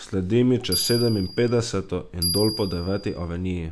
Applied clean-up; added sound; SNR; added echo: none; Bell; 6 dB; none.